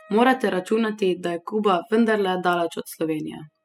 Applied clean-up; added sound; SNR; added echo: classical method spectral subtraction.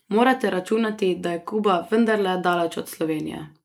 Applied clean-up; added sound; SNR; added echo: neural mask model Resemble Enhance denoiser.